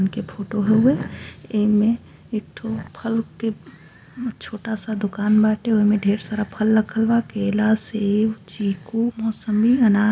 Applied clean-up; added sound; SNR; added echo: none; none; none; none.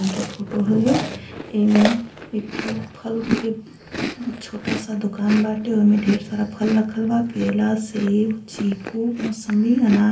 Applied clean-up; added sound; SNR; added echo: none; Chewing, mastication; 10 dB; reverberation time 0.3 s.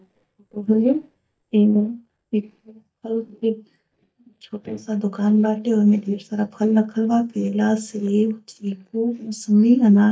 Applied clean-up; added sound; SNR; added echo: neural mask model DeepFilterNet 3.